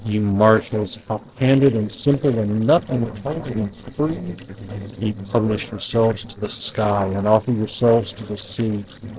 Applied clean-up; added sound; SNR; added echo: neural separator model SepFormer DNS4.